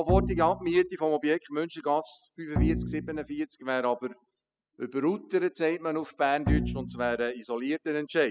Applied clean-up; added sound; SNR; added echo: classical method spectral subtraction.